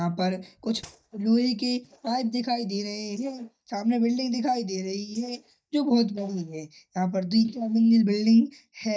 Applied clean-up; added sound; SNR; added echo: neural mask model DeepFilterNet 3.